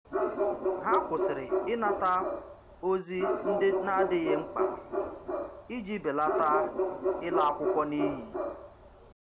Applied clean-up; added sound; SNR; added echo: none; Bark; 0 dB; none.